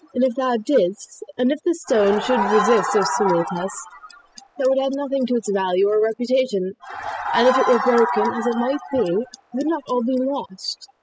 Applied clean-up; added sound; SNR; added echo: classical method spectral subtraction.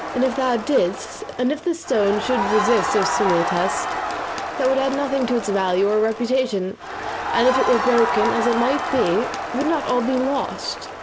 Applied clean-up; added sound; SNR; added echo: none; Crowd; 4 dB; none.